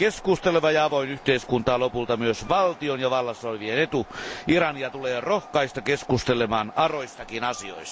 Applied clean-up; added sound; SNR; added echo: none; Train; 20 dB; none.